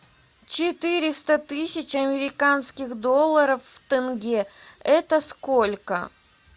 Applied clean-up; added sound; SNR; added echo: none; none; none; none.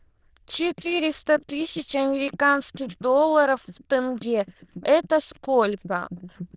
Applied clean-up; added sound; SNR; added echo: neural diffusion model UNIVERSE++.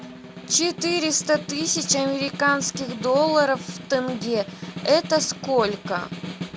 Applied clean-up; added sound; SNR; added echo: none; Snare drum; 12 dB; none.